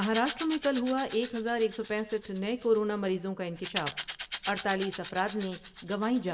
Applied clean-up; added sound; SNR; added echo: none; Rattle / Rattle (instrument); -2 dB; reverberation time 0.7 s.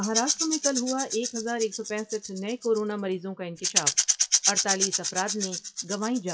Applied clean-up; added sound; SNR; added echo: classical method WPE with log-MMSE.